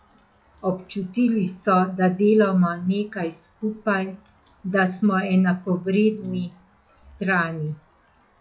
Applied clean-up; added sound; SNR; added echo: classical method log-MMSE.